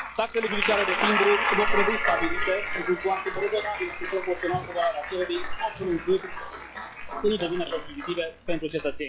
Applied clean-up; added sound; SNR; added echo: classical method log-MMSE.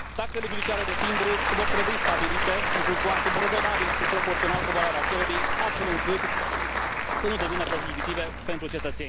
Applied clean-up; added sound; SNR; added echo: none; Applause; -4 dB; none.